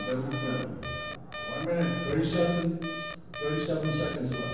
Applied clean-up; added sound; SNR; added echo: none; Alarm; 8 dB; reverberation time 1.1 s.